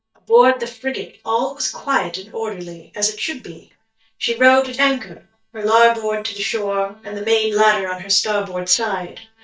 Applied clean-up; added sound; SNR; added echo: neural mask model DeepFilterNet 3.